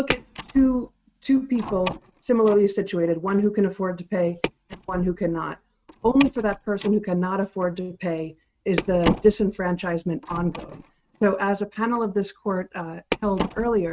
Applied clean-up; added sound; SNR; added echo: neural mask model RNNoise.